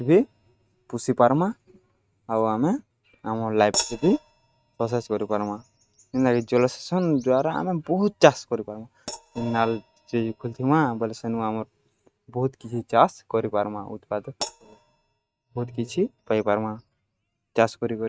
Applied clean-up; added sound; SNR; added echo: neural mask model RNNoise.